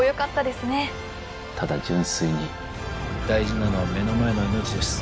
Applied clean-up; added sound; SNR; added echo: none; none; none; none.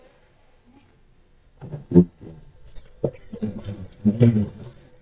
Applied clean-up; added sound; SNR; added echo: neural mask model DeepFilterNet 3.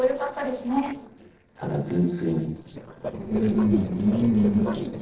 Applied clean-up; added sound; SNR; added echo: neural separator model SepFormer DNS4.